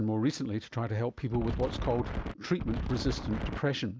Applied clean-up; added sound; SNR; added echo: none; Wind; 3 dB; none.